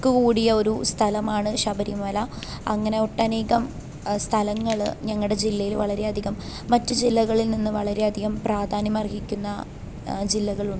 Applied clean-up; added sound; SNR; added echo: none; Fire; 14 dB; none.